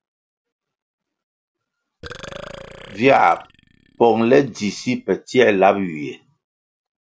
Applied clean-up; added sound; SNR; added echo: none; Burping, eructation; 19 dB; none.